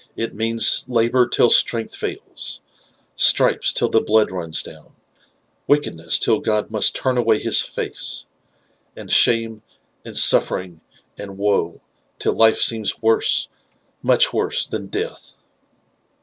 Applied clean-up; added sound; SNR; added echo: none; none; none; none.